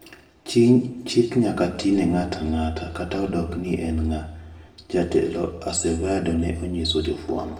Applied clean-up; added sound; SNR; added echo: none; none; none; reverberation time 0.7 s.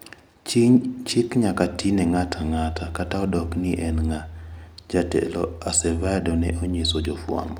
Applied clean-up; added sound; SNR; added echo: none; none; none; none.